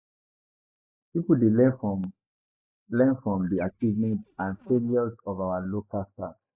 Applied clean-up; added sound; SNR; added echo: neural mask model DeepFilterNet 3.